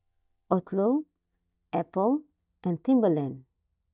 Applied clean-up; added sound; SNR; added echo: neural mask model DeepFilterNet 3.